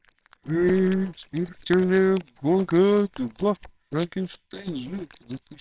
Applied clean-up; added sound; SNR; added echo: neural separator model SepFormer WHAMR!.